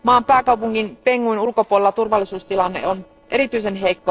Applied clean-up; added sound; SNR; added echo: neural separator model SepFormer DNS4.